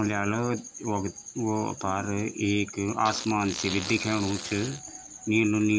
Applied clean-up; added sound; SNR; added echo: none; Fart; 12 dB; none.